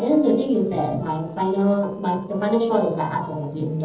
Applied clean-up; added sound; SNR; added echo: neural separator model SepFormer DNS4.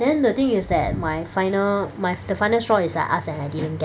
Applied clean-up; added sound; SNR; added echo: none; none; none; none.